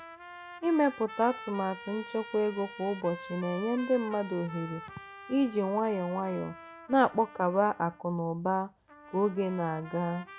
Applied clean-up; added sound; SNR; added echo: none; Trumpet; 16 dB; none.